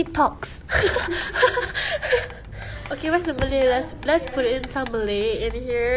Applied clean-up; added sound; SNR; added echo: none; Writing; 20 dB; none.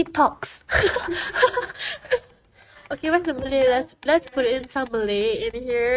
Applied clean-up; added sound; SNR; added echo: neural mask model RNNoise.